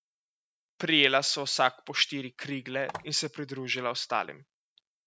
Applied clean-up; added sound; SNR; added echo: none; Telephone; 15 dB; none.